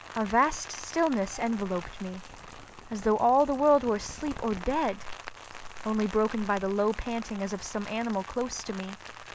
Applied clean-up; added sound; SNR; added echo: none; Rain; 14 dB; none.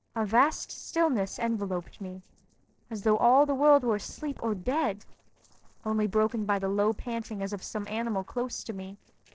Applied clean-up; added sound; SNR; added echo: neural separator model SepFormer DNS4.